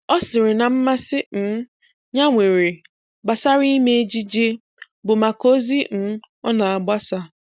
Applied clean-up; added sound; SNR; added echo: none; none; none; none.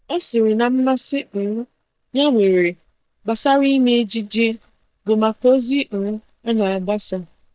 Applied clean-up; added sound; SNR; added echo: neural mask model DeepFilterNet 3.